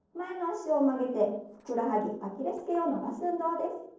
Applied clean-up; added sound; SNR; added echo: neural separator model SepFormer DNS4.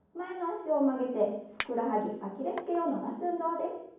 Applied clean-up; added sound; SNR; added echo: none; Chink, clink; 4 dB; reverberation time 1.2 s.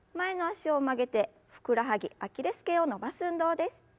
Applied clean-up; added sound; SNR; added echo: none; none; none; none.